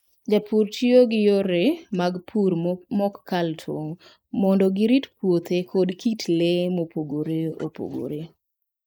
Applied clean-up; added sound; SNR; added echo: neural mask model Resemble Enhance denoiser.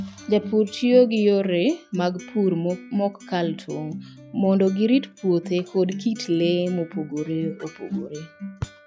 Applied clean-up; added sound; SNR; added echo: classical method log-MMSE.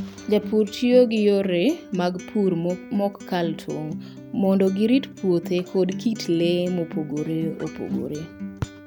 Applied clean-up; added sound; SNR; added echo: none; Acoustic guitar; 13 dB; none.